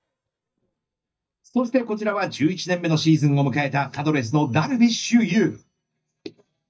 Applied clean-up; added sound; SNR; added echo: neural mask model DeepFilterNet 3.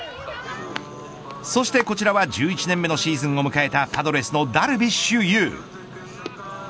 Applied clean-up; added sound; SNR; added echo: none; none; none; none.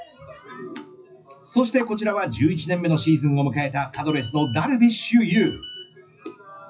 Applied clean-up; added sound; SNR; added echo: classical method WPE with log-MMSE.